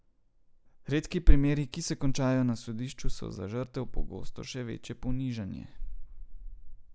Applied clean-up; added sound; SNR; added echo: none; none; none; none.